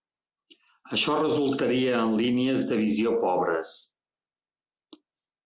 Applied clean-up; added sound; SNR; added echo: none; none; none; none.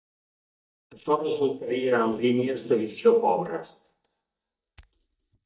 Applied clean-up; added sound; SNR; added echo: neural mask model DeepFilterNet 3.